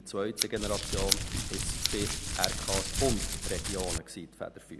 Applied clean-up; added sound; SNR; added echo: none; Crumpling, crinkling + Scissors; -4 dB; none.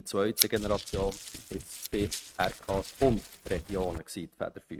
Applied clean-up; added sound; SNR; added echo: neural mask model RNNoise.